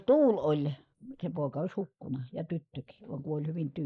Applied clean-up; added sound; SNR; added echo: neural mask model Resemble Enhance denoiser.